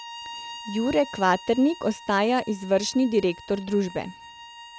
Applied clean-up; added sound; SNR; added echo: none; Bowed string instrument; 16 dB; none.